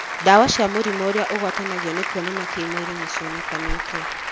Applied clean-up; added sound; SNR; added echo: none; Applause; 5 dB; none.